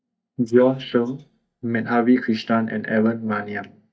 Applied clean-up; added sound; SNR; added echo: neural mask model DeepFilterNet 3.